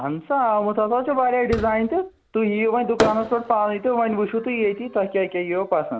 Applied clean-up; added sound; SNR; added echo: none; Fireworks; 13 dB; none.